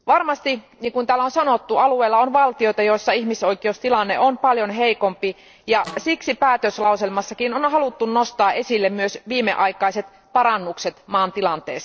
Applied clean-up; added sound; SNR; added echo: neural separator model SepFormer DNS4.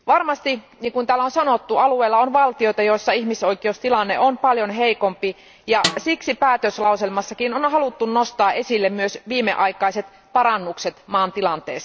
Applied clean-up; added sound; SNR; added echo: none; Snare drum; 7 dB; none.